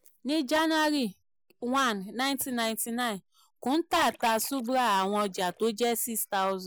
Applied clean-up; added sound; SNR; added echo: neural mask model Resemble Enhance denoiser.